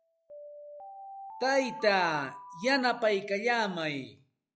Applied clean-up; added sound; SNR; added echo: classical method log-MMSE.